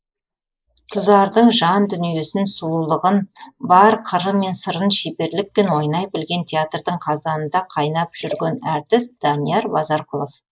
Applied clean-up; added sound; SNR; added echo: neural mask model Resemble Enhance denoiser.